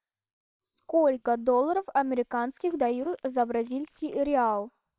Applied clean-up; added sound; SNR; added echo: neural separator model SepFormer WHAM!.